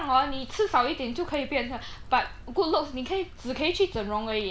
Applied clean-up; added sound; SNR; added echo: none; Trickle, dribble; 16 dB; none.